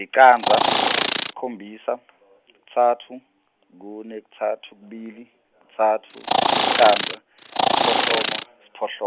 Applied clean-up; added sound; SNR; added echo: none; Insect; -2 dB; none.